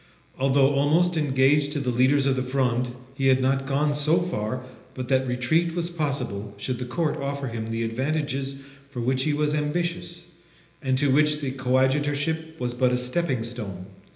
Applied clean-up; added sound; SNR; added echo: none; none; none; reverberation time 1.0 s.